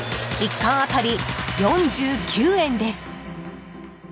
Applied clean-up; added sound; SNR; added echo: none; none; none; none.